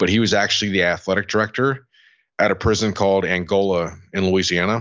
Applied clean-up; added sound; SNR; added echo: none; none; none; none.